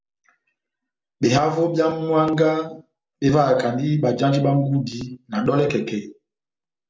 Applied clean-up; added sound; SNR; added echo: none; none; none; none.